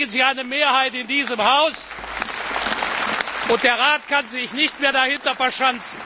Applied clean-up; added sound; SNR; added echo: none; none; none; none.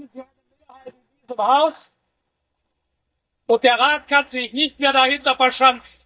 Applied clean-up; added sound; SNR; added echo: neural mask model DeepFilterNet 3.